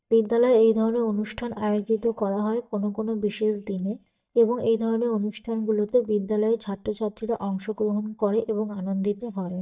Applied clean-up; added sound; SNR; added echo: neural mask model DeepFilterNet 3.